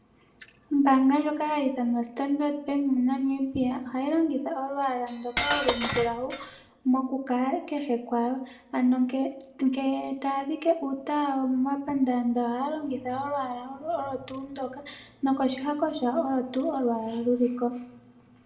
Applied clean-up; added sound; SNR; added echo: none; Cutlery, silverware; 5 dB; reverberation time 0.5 s.